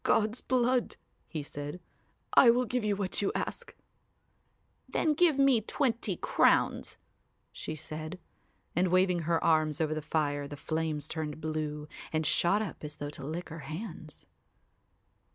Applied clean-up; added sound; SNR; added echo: none; none; none; none.